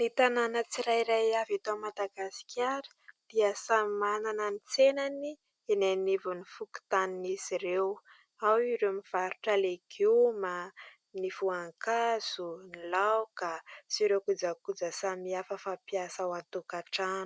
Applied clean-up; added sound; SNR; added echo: none; none; none; none.